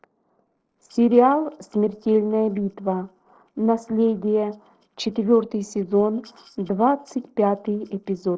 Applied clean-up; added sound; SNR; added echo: neural separator model SepFormer DNS4.